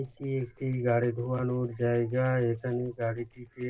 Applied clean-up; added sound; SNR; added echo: neural separator model SepFormer DNS4.